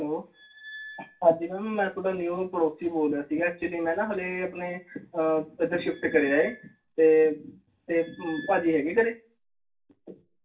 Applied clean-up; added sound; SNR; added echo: none; Squeak; 18 dB; reverberation time 0.2 s.